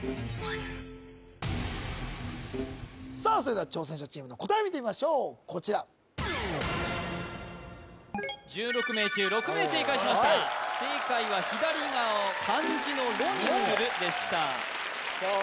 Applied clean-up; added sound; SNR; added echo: none; Bowed string instrument; 14 dB; none.